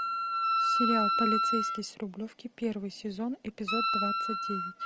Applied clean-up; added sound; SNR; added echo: none; Wind instrument, woodwind instrument; -4 dB; none.